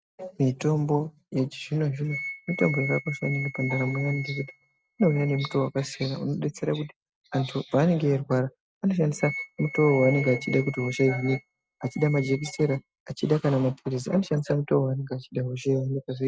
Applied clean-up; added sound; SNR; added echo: neural mask model RNNoise.